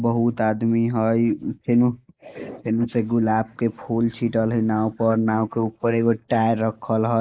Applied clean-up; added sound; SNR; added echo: neural mask model Resemble Enhance denoiser.